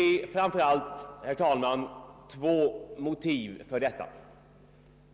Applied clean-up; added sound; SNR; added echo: none; none; none; none.